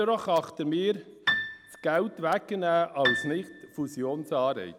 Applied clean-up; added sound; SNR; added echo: none; Piano; 6 dB; none.